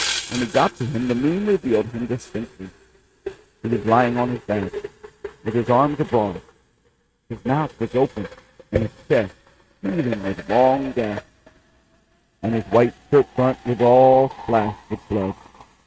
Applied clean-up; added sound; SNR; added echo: neural mask model RNNoise.